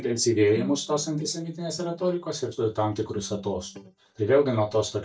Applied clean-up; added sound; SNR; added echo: neural mask model DeepFilterNet 3.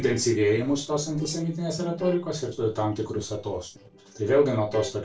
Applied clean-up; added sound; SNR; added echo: neural separator model SepFormer DNS4.